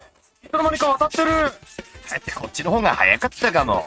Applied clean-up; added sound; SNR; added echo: neural mask model RNNoise.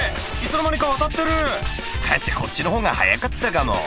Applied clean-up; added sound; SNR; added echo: none; Tools; 10 dB; none.